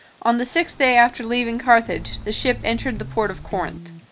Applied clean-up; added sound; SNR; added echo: none; Electric guitar + Bird; 14 dB; none.